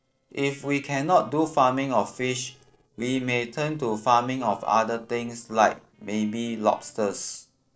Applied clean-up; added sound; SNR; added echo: neural separator model SepFormer DNS4.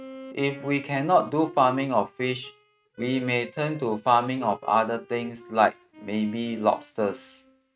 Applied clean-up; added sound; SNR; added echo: neural mask model RNNoise.